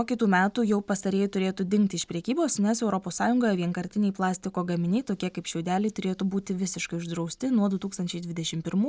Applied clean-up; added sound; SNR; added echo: none; none; none; none.